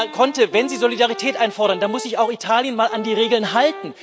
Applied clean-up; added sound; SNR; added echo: none; Wind instrument, woodwind instrument; 14 dB; none.